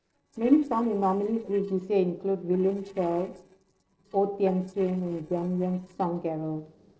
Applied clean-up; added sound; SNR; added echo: neural separator model SepFormer DNS4.